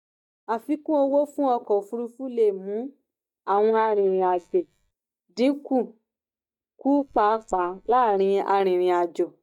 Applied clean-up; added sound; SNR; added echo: neural mask model DeepFilterNet 3.